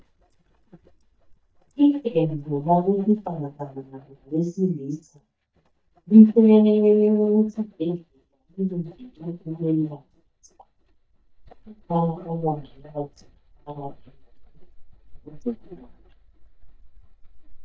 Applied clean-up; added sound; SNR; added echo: neural mask model DeepFilterNet 3.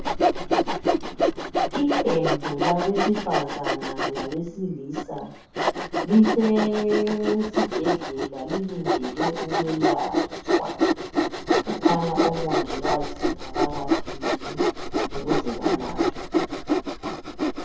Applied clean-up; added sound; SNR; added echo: none; Sawing; -2 dB; reverberation time 0.5 s.